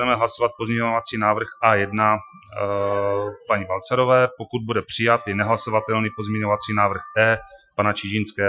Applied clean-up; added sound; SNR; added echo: classical method Wiener filter.